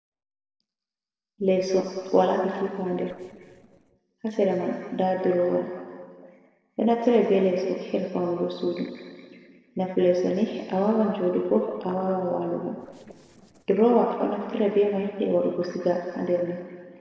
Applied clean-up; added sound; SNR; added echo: neural separator model SepFormer DNS4.